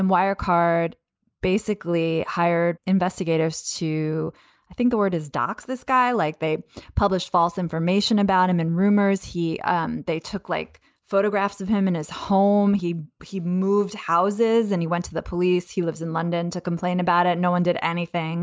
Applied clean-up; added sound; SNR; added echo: none; none; none; none.